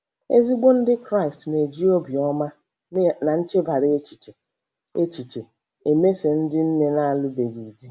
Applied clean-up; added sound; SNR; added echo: none; none; none; none.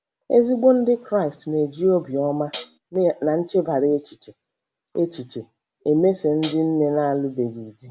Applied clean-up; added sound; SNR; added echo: none; Hi-hat; 14 dB; none.